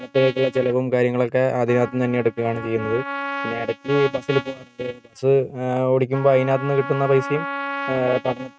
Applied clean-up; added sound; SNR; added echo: neural mask model RNNoise.